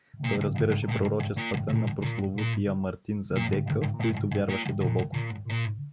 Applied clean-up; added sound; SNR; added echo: none; Guitar; -1 dB; none.